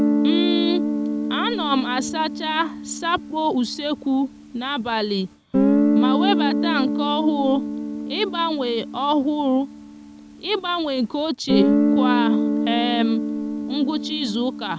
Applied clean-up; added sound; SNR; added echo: none; Guitar; -1 dB; none.